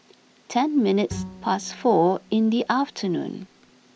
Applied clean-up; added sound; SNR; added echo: none; Bowed string instrument; 16 dB; none.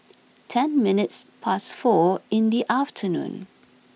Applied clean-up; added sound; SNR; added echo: none; none; none; none.